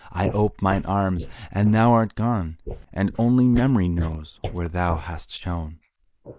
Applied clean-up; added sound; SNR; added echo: neural mask model Resemble Enhance denoiser.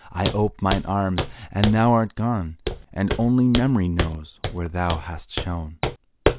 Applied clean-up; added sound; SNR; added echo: none; Walk, footsteps; 6 dB; none.